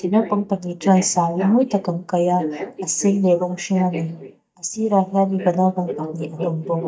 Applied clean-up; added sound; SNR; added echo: neural mask model DeepFilterNet 3.